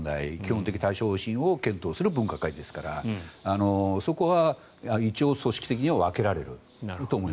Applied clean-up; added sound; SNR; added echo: none; none; none; none.